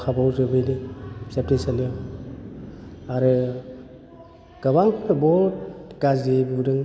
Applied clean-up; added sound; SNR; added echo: none; none; none; none.